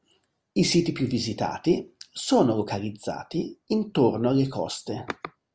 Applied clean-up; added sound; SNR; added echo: none; none; none; none.